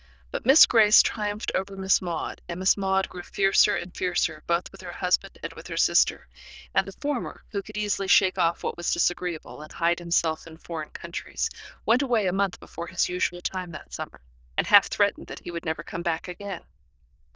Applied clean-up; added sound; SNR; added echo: neural diffusion model UNIVERSE++.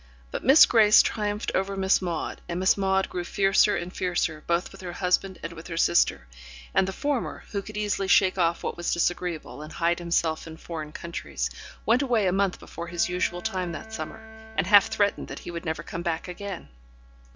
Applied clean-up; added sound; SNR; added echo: none; Bowed string instrument; 19 dB; none.